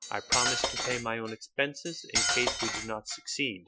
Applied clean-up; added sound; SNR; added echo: classical method Wiener filter.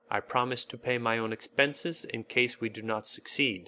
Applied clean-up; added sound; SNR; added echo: none; none; none; none.